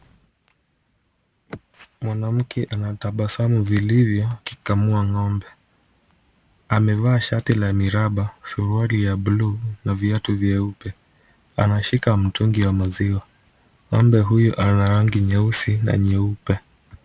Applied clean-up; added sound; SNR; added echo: none; none; none; none.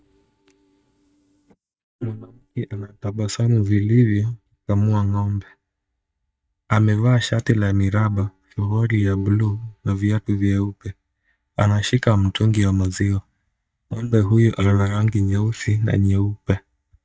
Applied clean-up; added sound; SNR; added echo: neural mask model DeepFilterNet 3.